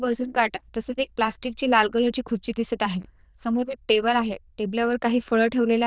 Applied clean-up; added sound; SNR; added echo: neural diffusion model UNIVERSE++.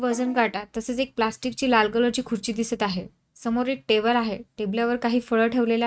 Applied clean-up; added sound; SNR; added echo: neural mask model RNNoise.